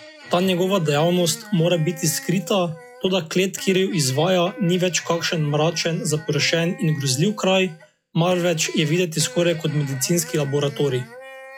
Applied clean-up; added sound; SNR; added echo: classical method log-MMSE.